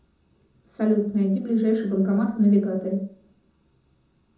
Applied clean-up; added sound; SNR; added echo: none; none; none; reverberation time 0.5 s.